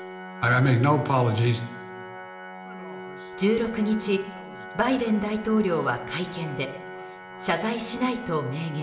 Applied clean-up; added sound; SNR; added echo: none; Organ; 13 dB; reverberation time 1.0 s.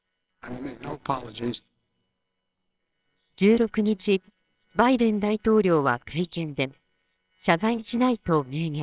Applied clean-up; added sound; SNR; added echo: neural separator model SepFormer WHAMR!.